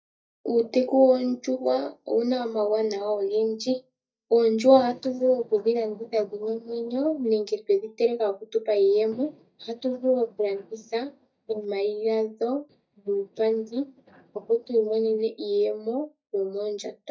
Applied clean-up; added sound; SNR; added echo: neural mask model DeepFilterNet 3.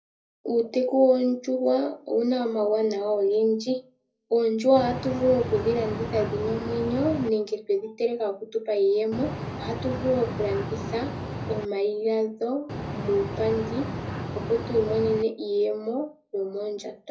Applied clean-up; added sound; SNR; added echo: none; Boat, Water vehicle; 7 dB; reverberation time 0.4 s.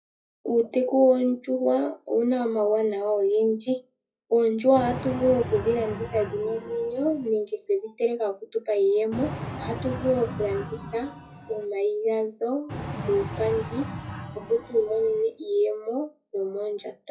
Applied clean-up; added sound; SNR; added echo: classical method WPE with log-MMSE.